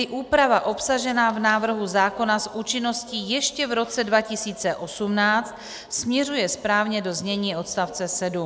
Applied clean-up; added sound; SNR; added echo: none; none; none; none.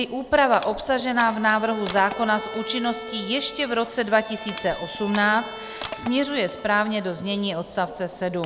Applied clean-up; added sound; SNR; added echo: none; Bowed string instrument + Crushing; 14 dB; none.